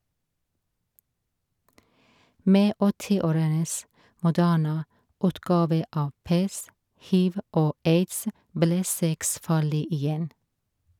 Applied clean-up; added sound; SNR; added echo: none; none; none; none.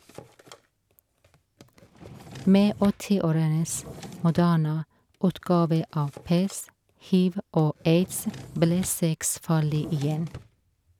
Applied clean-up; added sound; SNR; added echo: none; Drawer open or close; 20 dB; none.